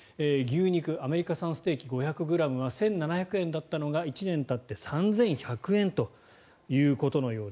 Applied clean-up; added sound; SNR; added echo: none; none; none; none.